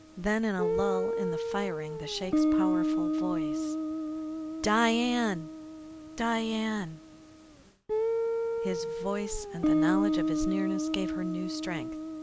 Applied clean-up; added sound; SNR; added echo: none; Guitar; -2 dB; none.